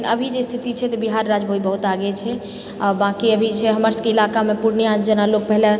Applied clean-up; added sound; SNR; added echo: none; none; none; none.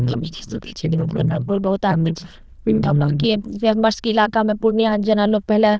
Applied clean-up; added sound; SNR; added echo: neural diffusion model UNIVERSE++.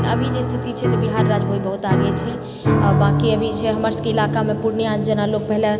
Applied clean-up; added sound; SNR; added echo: none; Piano; -1 dB; none.